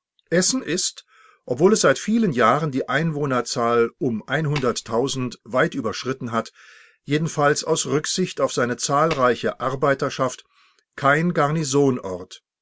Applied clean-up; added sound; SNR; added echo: none; Tap; 15 dB; none.